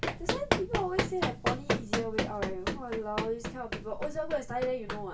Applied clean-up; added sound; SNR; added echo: none; Run; -1 dB; reverberation time 0.2 s.